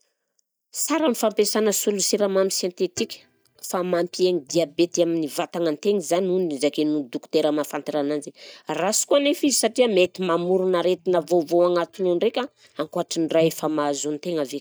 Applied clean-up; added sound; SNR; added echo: neural mask model DeepFilterNet 3.